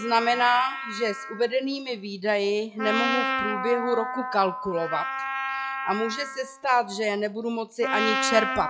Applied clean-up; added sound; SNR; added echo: classical method log-MMSE.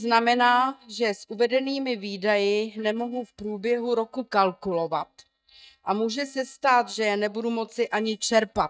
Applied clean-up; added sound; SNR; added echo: neural mask model DeepFilterNet 3.